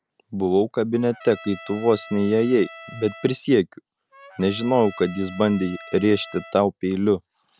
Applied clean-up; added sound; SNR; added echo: none; Trumpet; 20 dB; none.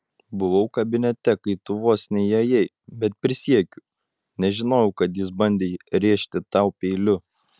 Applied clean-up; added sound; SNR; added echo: none; none; none; none.